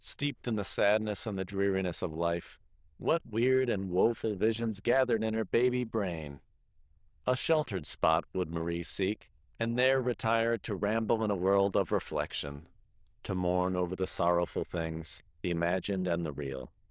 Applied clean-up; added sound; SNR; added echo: neural diffusion model UNIVERSE++.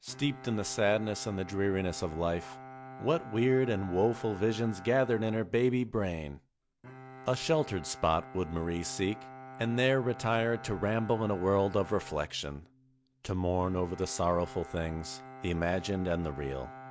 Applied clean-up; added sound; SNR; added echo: none; Bowed string instrument; 16 dB; none.